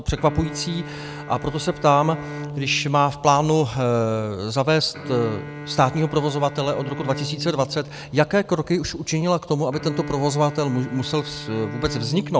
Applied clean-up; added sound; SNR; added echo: none; Bowed string instrument; 12 dB; none.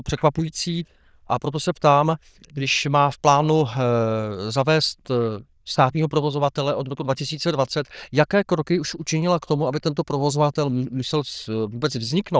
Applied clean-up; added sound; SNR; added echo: neural diffusion model UNIVERSE++.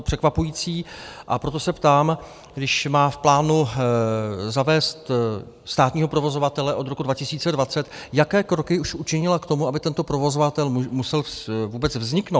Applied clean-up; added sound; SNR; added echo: none; none; none; none.